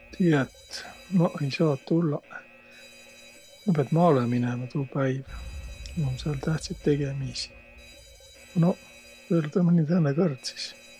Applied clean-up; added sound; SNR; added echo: none; Alarm; 19 dB; none.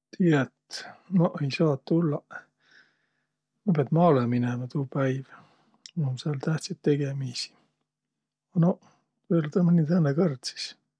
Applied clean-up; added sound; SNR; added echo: none; none; none; none.